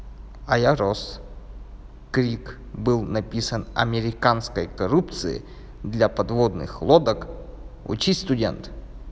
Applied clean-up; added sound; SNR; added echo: none; none; none; none.